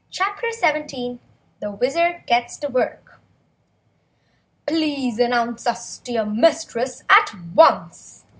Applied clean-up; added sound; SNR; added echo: none; none; none; none.